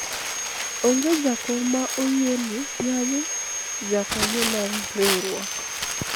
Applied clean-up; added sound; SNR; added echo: none; Crumpling, crinkling + Sawing; 3 dB; none.